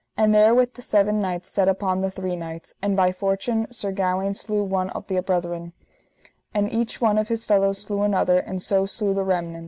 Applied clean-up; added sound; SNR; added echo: none; none; none; none.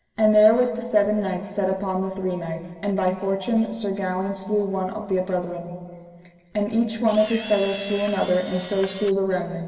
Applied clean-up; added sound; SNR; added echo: none; Camera; 14 dB; reverberation time 2.0 s.